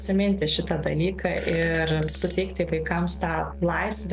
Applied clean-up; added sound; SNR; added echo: none; Musical instrument + Fart; 11 dB; none.